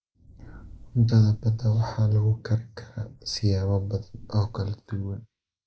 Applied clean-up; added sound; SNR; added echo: neural mask model Resemble Enhance denoiser.